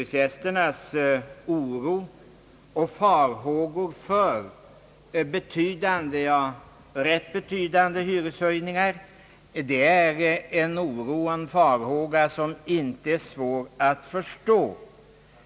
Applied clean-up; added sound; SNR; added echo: none; none; none; none.